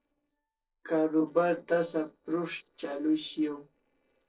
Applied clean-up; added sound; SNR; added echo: neural separator model SepFormer DNS4.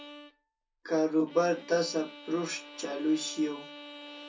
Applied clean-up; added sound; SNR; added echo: none; Bowed string instrument; 17 dB; reverberation time 0.3 s.